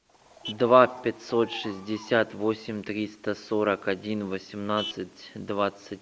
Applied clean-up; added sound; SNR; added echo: none; Vehicle horn, car horn, honking + Bird vocalization, bird call, bird song; 19 dB; none.